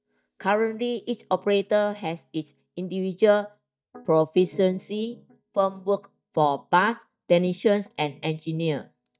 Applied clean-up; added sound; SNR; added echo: neural mask model DeepFilterNet 3.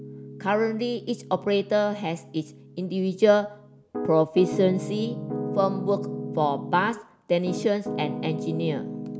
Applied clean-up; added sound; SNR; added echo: none; Piano; 8 dB; none.